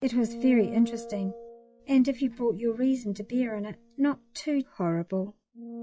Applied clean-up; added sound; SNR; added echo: classical method log-MMSE.